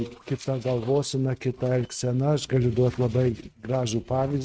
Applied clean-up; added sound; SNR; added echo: neural mask model RNNoise.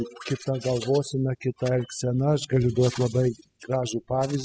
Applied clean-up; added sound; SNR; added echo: classical method spectral subtraction.